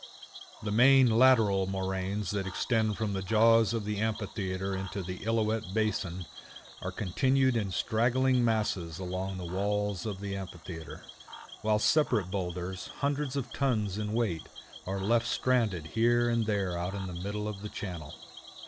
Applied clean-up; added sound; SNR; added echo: none; Cricket / Frog; 18 dB; none.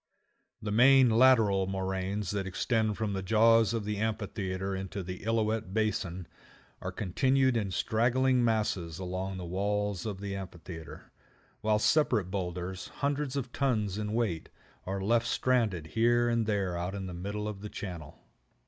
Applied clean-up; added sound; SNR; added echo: none; none; none; none.